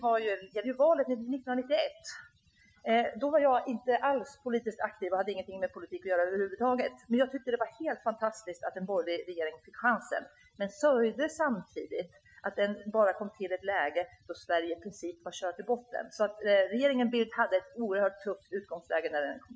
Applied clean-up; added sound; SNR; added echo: classical method Wiener filter.